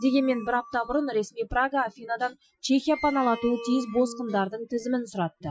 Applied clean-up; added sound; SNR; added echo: classical method Wiener filter.